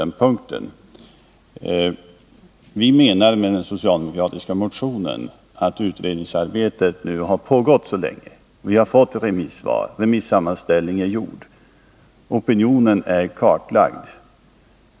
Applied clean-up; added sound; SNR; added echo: none; none; none; none.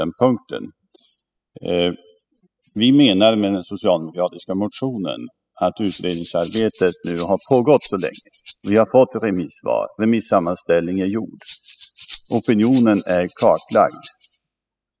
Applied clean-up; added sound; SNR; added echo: classical method spectral subtraction.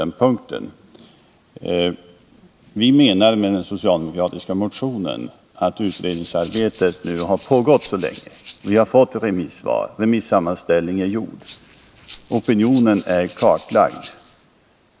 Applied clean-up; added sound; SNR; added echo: neural mask model Resemble Enhance denoiser.